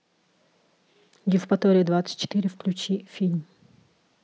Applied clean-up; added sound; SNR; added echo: none; none; none; none.